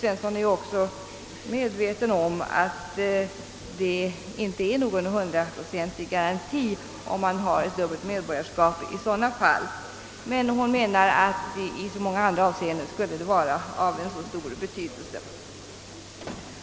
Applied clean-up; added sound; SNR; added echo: none; none; none; none.